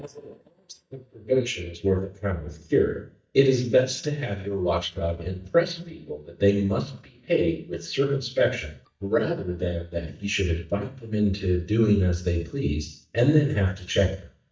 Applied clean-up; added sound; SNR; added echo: neural mask model DeepFilterNet 3.